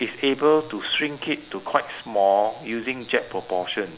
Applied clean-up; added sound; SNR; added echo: none; none; none; none.